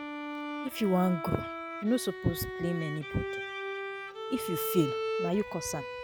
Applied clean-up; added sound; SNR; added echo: none; Bowed string instrument; 4 dB; none.